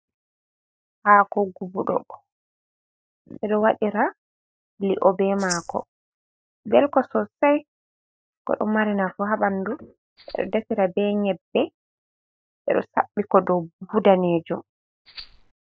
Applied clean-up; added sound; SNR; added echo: neural mask model DeepFilterNet 3.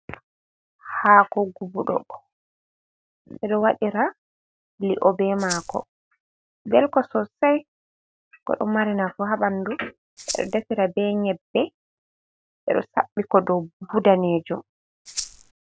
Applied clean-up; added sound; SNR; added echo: none; Rattle (instrument); 10 dB; none.